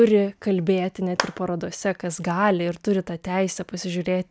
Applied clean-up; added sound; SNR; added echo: none; Clapping; 11 dB; none.